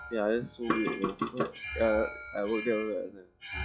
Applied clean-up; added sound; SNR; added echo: classical method log-MMSE.